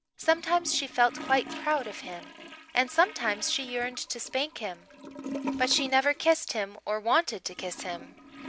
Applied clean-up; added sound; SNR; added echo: none; Toilet flush / Gurgling; 12 dB; none.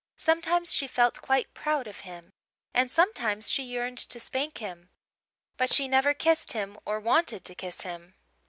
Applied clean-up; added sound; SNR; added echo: none; none; none; none.